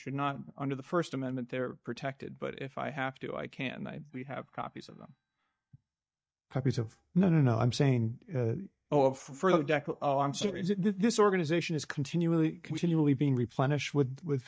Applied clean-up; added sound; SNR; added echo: neural mask model DeepFilterNet 3.